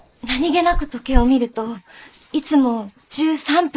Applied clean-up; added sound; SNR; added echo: neural mask model Resemble Enhance denoiser.